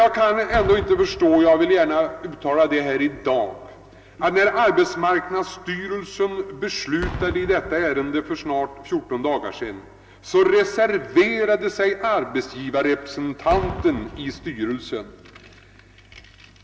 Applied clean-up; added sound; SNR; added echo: none; Boom; 17 dB; reverberation time 0.6 s.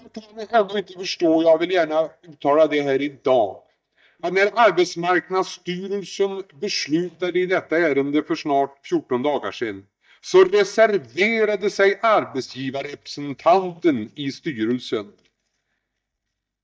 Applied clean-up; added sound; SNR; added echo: neural mask model DeepFilterNet 3.